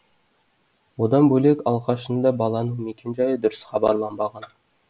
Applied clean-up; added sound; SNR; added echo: none; none; none; none.